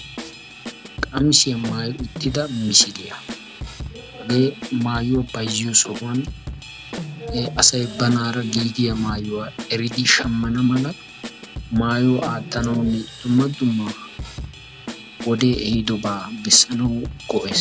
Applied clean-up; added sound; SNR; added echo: none; Drum / Drum kit; 12 dB; none.